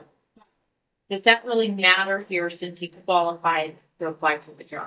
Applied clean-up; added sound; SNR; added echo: neural mask model DeepFilterNet 3.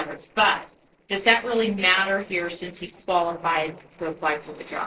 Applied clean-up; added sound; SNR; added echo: neural separator model SepFormer DNS4.